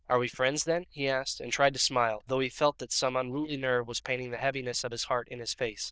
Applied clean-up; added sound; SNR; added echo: neural diffusion model UNIVERSE++.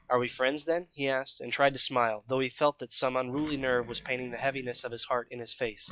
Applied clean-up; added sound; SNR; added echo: classical method log-MMSE.